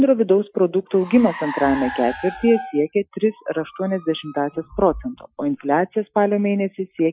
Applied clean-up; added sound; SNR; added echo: classical method Wiener filter.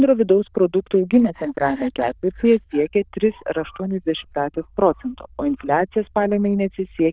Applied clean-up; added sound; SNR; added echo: neural diffusion model UNIVERSE++.